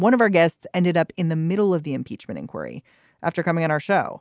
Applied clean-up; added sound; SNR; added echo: none; none; none; none.